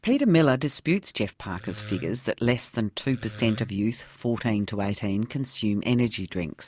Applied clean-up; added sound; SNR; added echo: none; Wood; 15 dB; none.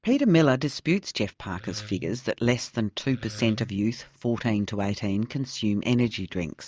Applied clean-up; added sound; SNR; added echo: neural mask model DeepFilterNet 3.